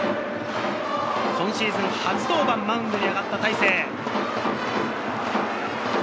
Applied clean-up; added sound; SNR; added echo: none; none; none; none.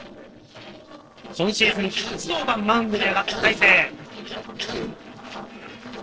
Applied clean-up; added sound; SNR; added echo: neural separator model SepFormer DNS4.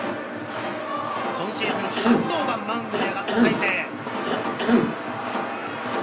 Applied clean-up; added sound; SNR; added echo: none; Cough; -2 dB; reverberation time 0.2 s.